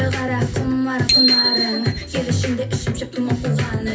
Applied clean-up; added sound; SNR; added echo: none; Bicycle bell; 2 dB; reverberation time 0.3 s.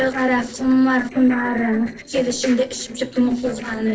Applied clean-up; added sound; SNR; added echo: neural separator model SepFormer DNS4.